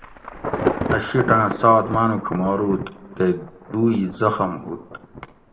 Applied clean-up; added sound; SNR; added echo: none; Thunder / Traffic noise, roadway noise / Rain / Insect; 8 dB; reverberation time 0.4 s.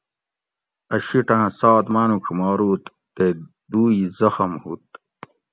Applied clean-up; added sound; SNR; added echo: none; none; none; none.